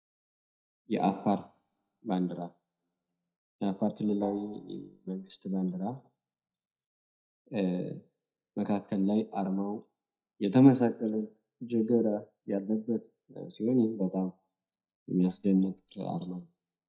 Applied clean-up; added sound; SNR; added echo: neural mask model DeepFilterNet 3.